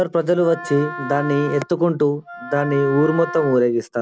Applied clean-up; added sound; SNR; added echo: none; Wind instrument, woodwind instrument; 13 dB; none.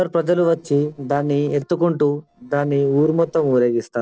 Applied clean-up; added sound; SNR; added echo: neural separator model SepFormer DNS4.